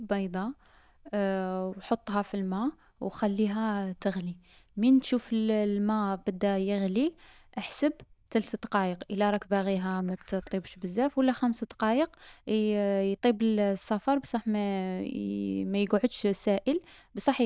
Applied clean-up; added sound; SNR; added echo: neural diffusion model UNIVERSE++.